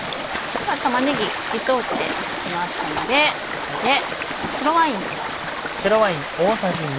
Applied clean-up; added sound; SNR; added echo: none; Stream; 4 dB; none.